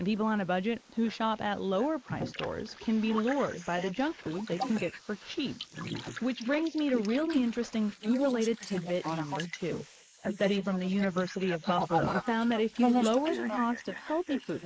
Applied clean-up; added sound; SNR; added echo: neural mask model Resemble Enhance denoiser.